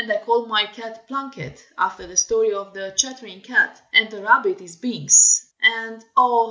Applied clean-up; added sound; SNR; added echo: none; none; none; none.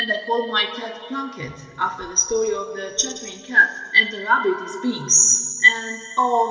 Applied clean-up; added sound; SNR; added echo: none; none; none; reverberation time 2.9 s.